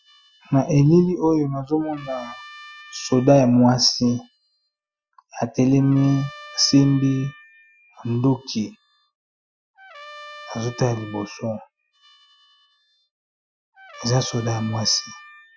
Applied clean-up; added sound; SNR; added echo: classical method Wiener filter.